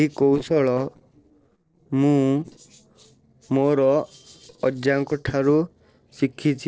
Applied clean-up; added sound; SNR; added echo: neural separator model SepFormer DNS4.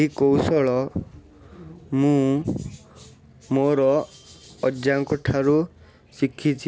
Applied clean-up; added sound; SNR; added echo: none; none; none; none.